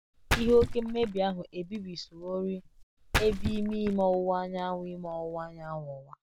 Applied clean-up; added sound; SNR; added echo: none; Splash, splatter; 6 dB; none.